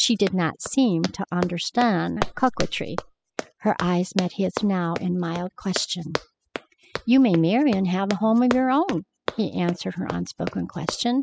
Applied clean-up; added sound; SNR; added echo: classical method spectral subtraction.